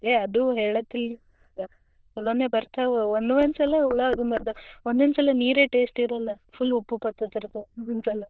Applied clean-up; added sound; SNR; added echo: neural diffusion model UNIVERSE++.